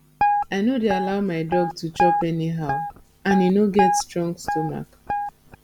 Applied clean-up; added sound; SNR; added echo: none; Guitar; 2 dB; none.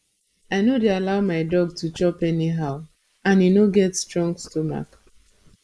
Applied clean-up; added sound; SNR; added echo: neural mask model Resemble Enhance denoiser.